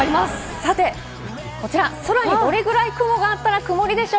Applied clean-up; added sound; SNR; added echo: none; none; none; none.